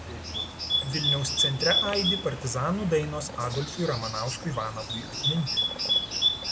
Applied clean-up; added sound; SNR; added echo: none; Bird; -1 dB; none.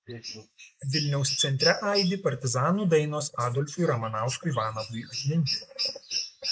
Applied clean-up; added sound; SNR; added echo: neural mask model Resemble Enhance denoiser.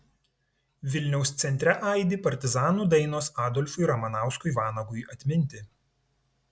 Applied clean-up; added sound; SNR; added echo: none; none; none; none.